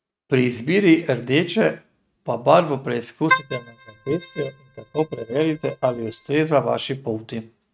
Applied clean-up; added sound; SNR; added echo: neural mask model RNNoise.